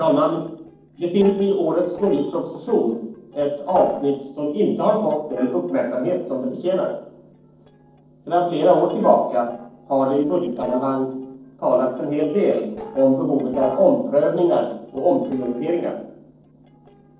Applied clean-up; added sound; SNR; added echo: neural separator model SepFormer DNS4.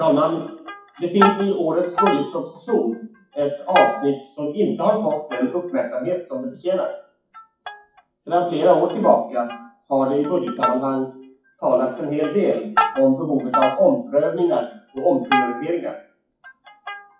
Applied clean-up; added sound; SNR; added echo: classical method WPE with log-MMSE.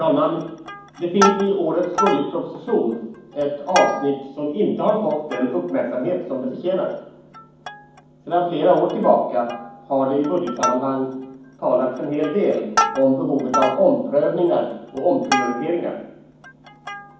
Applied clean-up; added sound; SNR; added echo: none; Plucked string instrument; 8 dB; reverberation time 1.2 s.